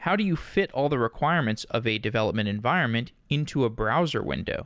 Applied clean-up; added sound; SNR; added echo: none; none; none; none.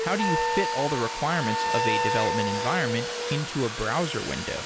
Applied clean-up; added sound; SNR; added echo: none; Domestic sounds, home sounds + Wind instrument, woodwind instrument; 0 dB; none.